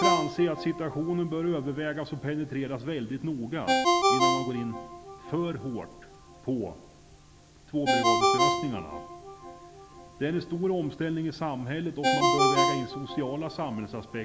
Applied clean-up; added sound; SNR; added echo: none; Ringtone; -2 dB; none.